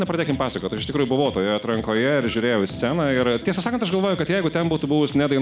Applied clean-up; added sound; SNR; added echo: none; none; none; none.